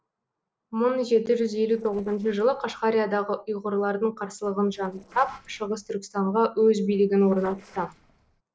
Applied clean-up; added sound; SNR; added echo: neural separator model SepFormer DNS4.